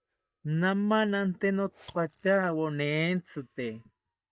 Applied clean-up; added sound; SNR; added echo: neural mask model DeepFilterNet 3.